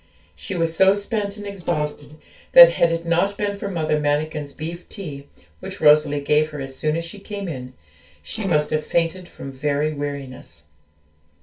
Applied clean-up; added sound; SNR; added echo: neural separator model SepFormer DNS4.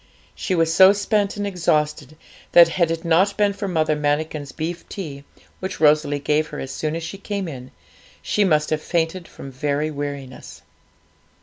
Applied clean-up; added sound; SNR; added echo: none; none; none; none.